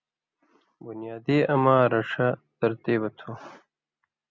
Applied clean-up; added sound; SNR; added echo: none; none; none; none.